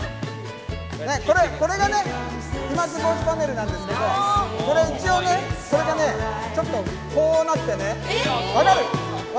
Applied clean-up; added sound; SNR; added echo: none; none; none; none.